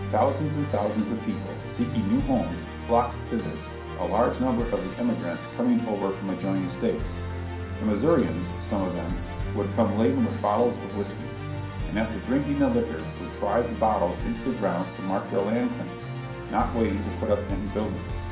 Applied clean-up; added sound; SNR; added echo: none; Musical instrument; 6 dB; reverberation time 0.6 s.